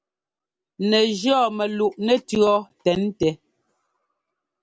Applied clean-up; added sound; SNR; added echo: none; none; none; none.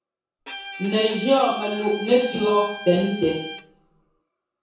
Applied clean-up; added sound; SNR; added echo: none; Bowed string instrument; 13 dB; reverberation time 0.7 s.